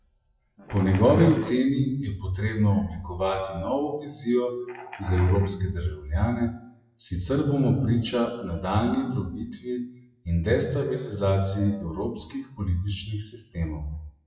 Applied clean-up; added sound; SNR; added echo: classical method WPE with log-MMSE.